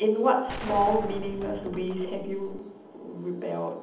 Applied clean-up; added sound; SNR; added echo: none; Gunshot, gunfire; 11 dB; reverberation time 0.8 s.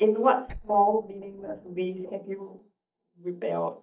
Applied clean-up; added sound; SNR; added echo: neural mask model DeepFilterNet 3.